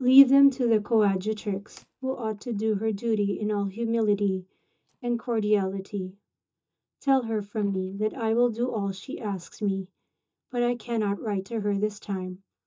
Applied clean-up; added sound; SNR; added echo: neural mask model DeepFilterNet 3.